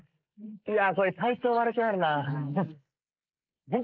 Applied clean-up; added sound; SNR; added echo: neural mask model Resemble Enhance denoiser.